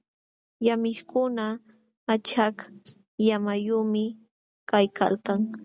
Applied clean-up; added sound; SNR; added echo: none; none; none; none.